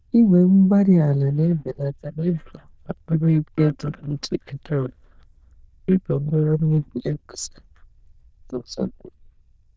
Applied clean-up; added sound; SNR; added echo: neural diffusion model UNIVERSE++.